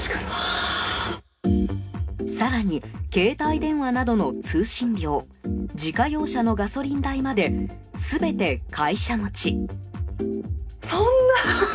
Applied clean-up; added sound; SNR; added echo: none; none; none; reverberation time 0.3 s.